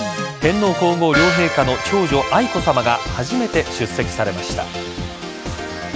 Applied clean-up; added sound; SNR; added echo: none; Gong; 8 dB; none.